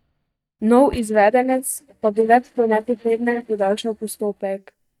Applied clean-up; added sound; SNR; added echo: neural mask model DeepFilterNet 3.